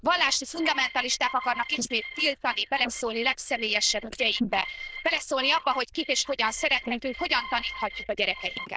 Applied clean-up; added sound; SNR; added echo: neural diffusion model UNIVERSE++.